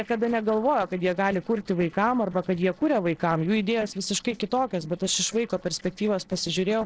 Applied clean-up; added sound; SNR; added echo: neural separator model SepFormer DNS4.